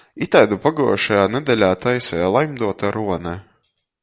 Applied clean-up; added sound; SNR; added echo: none; none; none; none.